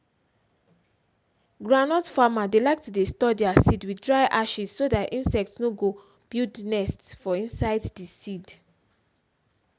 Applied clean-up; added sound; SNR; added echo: none; none; none; none.